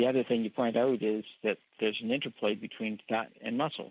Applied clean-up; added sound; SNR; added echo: none; none; none; none.